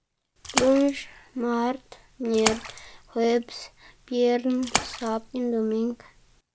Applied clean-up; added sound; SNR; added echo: none; Splash, splatter; 7 dB; none.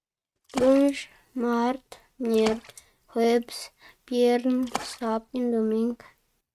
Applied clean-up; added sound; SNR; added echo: neural mask model RNNoise.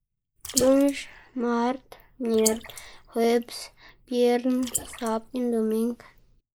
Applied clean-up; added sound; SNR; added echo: neural mask model Resemble Enhance denoiser.